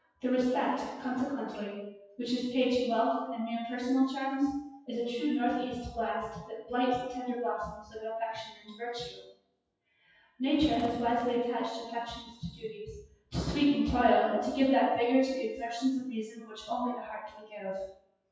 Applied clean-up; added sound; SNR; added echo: classical method WPE with log-MMSE.